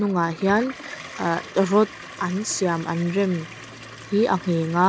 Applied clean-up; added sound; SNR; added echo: none; Toilet flush; 16 dB; none.